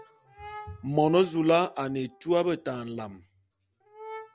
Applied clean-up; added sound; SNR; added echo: none; Brass instrument; 19 dB; none.